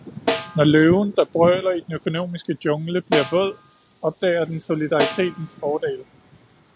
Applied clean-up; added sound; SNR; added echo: none; Snare drum; 8 dB; none.